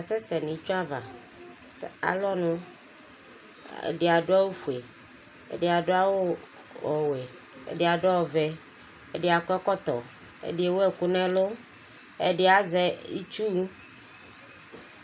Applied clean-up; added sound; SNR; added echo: none; none; none; none.